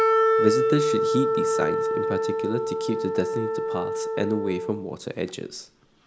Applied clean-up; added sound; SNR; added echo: none; Wind instrument, woodwind instrument; -4 dB; none.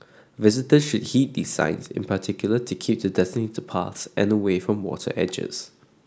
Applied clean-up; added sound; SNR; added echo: none; none; none; none.